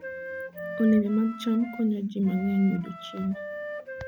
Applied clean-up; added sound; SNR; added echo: none; Wind instrument, woodwind instrument; 12 dB; none.